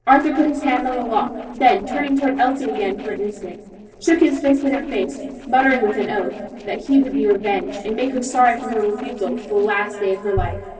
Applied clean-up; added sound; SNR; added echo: neural separator model SepFormer DNS4.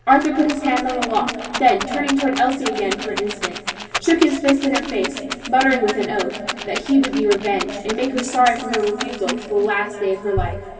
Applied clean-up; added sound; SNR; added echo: none; Rattle; 10 dB; reverberation time 2.8 s.